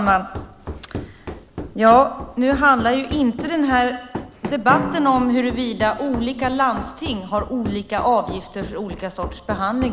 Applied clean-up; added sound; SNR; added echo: none; Drum + Run; 11 dB; none.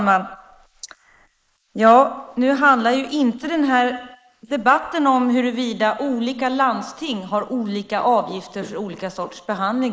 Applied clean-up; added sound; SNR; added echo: neural mask model Resemble Enhance denoiser.